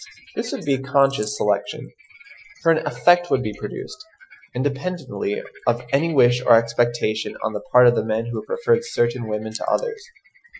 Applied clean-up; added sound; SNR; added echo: classical method Wiener filter.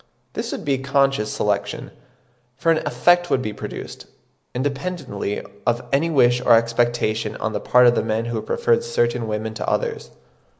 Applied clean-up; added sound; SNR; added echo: none; none; none; none.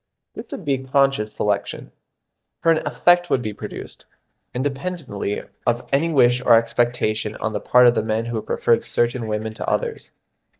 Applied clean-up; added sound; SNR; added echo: neural mask model DeepFilterNet 3.